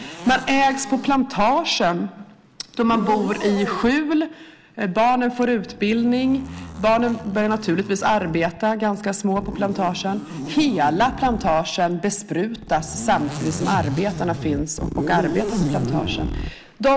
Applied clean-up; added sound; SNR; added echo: none; Zipper (clothing); 9 dB; none.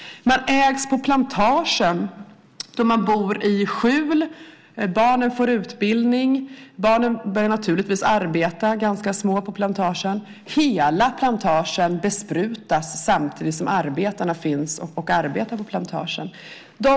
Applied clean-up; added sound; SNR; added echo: none; none; none; none.